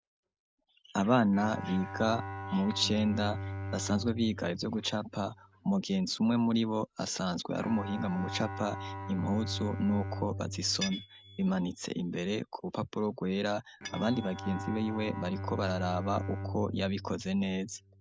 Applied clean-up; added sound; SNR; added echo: neural mask model RNNoise.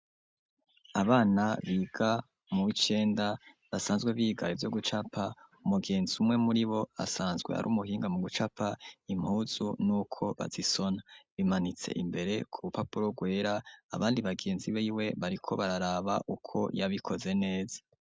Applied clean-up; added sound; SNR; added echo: none; none; none; none.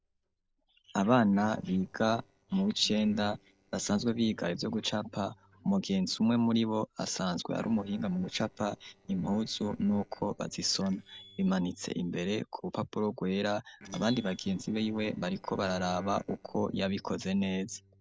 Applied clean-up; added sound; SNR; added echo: neural separator model SepFormer DNS4.